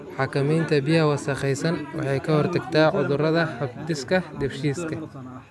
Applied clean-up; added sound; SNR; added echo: none; none; none; none.